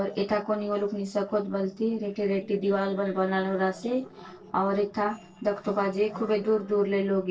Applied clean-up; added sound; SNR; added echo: neural separator model SepFormer DNS4.